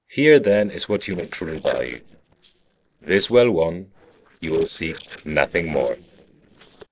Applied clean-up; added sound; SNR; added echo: neural separator model SepFormer DNS4.